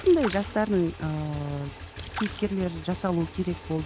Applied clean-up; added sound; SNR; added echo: none; Splash, splatter + Motorcycle / Engine; 12 dB; none.